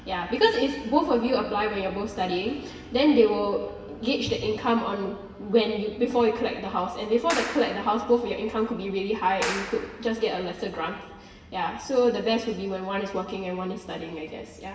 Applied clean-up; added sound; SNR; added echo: none; Clapping; 11 dB; reverberation time 1.2 s.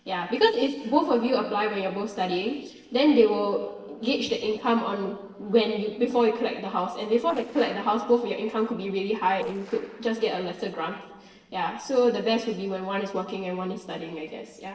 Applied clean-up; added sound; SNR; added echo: neural separator model SepFormer DNS4.